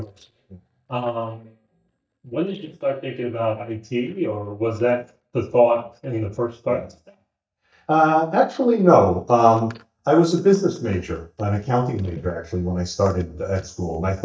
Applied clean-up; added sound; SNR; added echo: neural mask model DeepFilterNet 3.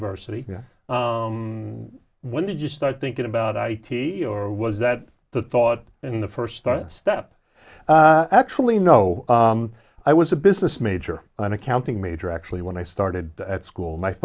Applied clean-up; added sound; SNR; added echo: none; none; none; none.